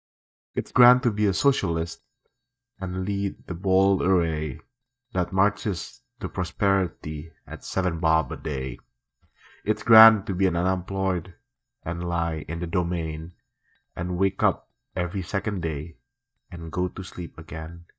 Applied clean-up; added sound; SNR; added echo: neural mask model DeepFilterNet 3.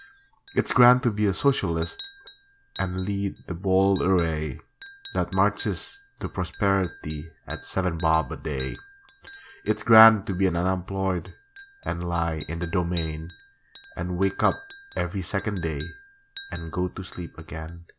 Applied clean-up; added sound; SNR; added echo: none; Chink, clink; 10 dB; none.